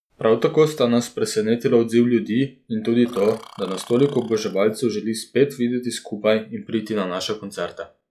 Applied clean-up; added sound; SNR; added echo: classical method log-MMSE.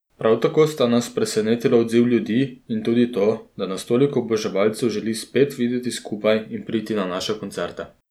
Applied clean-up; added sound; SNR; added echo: none; none; none; none.